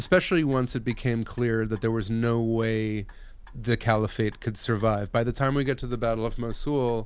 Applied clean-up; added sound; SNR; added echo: none; Clock; 14 dB; none.